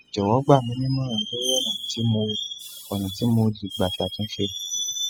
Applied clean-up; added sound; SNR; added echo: classical method spectral subtraction.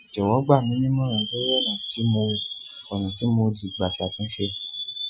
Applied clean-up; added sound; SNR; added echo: classical method Wiener filter.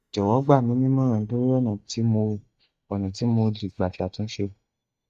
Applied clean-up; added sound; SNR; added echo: neural mask model DeepFilterNet 3.